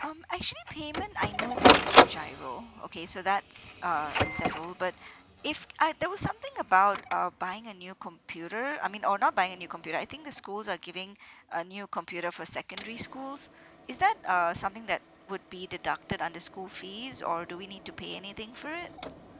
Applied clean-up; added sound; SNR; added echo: none; Printer; 0 dB; none.